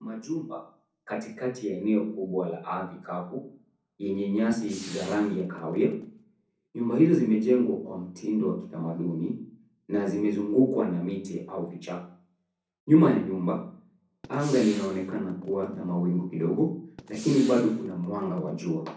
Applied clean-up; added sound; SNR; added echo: none; Gunshot, gunfire; 18 dB; reverberation time 0.6 s.